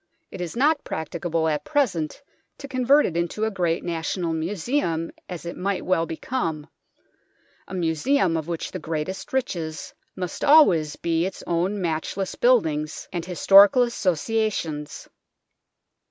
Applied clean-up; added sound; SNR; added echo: none; none; none; none.